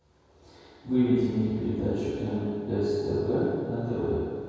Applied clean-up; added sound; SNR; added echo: none; none; none; reverberation time 2.2 s.